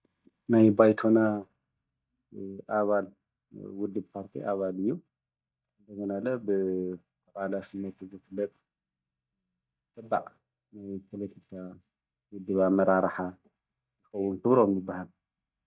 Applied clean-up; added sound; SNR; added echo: neural mask model DeepFilterNet 3.